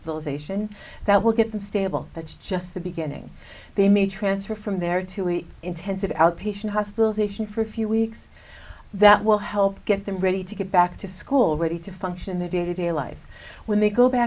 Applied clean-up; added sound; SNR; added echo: none; none; none; none.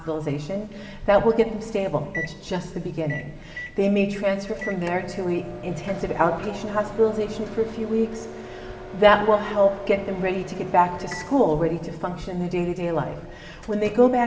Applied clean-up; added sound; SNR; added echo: none; Microwave oven; 16 dB; reverberation time 3.0 s.